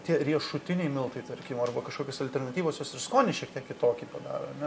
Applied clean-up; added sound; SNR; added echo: none; none; none; none.